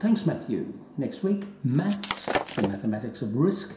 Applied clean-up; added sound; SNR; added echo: none; Shatter; 4 dB; reverberation time 0.7 s.